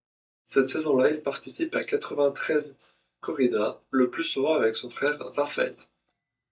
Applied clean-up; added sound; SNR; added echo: neural mask model DeepFilterNet 3.